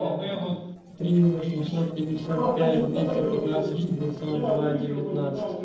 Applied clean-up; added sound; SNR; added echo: neural separator model SepFormer DNS4.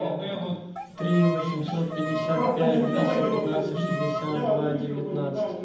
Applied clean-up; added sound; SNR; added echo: none; Bowed string instrument; 6 dB; reverberation time 0.8 s.